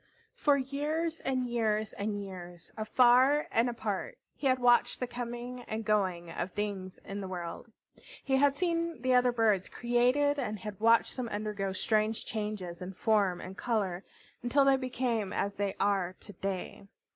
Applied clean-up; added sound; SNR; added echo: none; none; none; none.